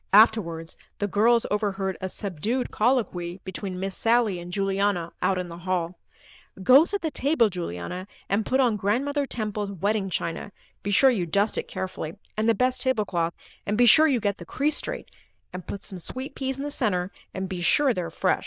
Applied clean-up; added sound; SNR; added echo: neural diffusion model UNIVERSE++.